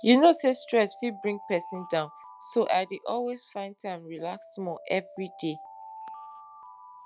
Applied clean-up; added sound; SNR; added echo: none; Alarm; 18 dB; none.